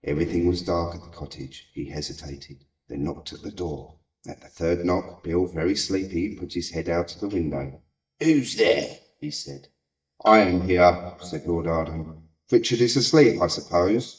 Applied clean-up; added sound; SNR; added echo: neural mask model DeepFilterNet 3.